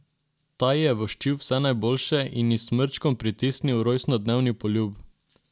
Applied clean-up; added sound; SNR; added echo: none; none; none; none.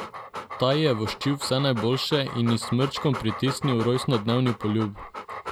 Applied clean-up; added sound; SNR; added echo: none; Dog; 11 dB; none.